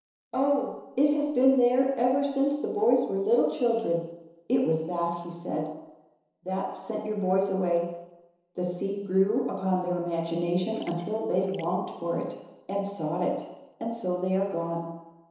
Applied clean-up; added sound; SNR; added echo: neural separator model SepFormer DNS4.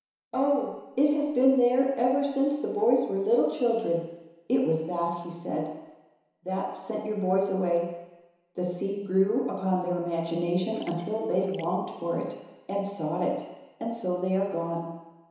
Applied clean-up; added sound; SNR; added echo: none; Gurgling; 15 dB; reverberation time 1.0 s.